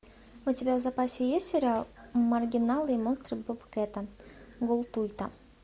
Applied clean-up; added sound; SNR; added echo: none; none; none; none.